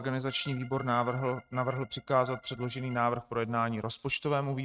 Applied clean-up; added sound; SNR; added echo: neural mask model RNNoise.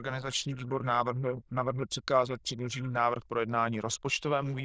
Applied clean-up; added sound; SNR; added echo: neural diffusion model UNIVERSE++.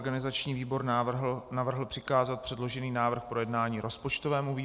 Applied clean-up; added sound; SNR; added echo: none; none; none; none.